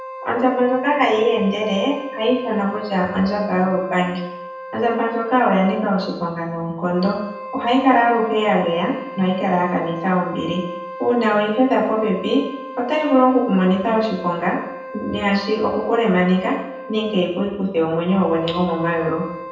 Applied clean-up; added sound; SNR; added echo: none; Wind instrument, woodwind instrument; 14 dB; reverberation time 0.9 s.